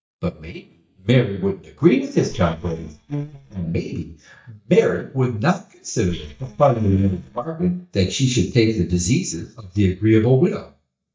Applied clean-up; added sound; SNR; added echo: neural mask model DeepFilterNet 3.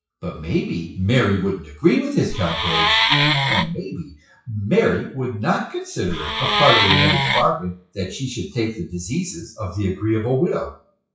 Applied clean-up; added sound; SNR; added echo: classical method WPE with log-MMSE.